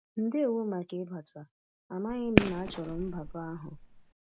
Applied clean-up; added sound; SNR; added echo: none; Fireworks; -2 dB; none.